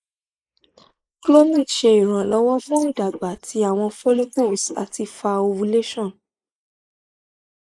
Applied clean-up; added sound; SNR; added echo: neural mask model Resemble Enhance denoiser.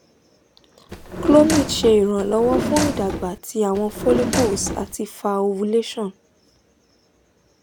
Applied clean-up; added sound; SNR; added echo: none; Drawer open or close; 4 dB; none.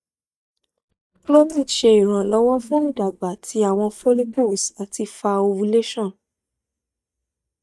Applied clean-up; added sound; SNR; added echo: neural mask model DeepFilterNet 3.